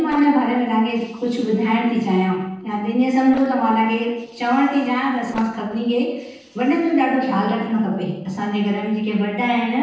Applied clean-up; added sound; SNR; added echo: neural separator model SepFormer DNS4.